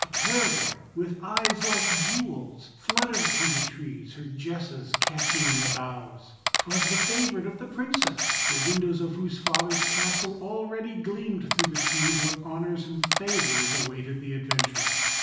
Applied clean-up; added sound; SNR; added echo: none; Camera; -3 dB; reverberation time 0.9 s.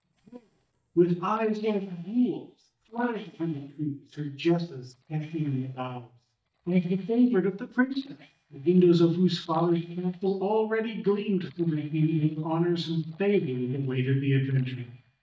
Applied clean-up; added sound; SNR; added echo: neural mask model DeepFilterNet 3.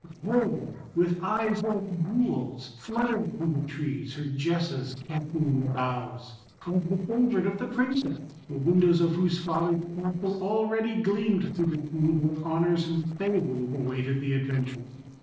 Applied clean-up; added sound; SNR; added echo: neural separator model SepFormer DNS4.